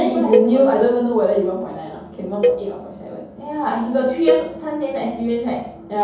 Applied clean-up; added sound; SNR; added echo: none; Cowbell; 5 dB; reverberation time 0.8 s.